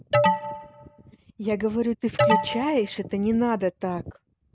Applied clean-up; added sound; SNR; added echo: none; Alarm; -2 dB; none.